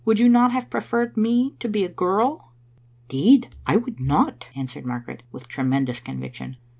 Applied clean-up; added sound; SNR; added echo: none; none; none; none.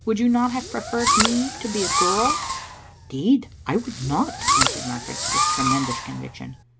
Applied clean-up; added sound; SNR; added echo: none; Fireworks; 0 dB; none.